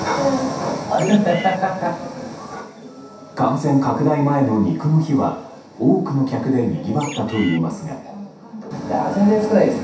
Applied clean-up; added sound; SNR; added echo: none; Bird; 13 dB; reverberation time 0.7 s.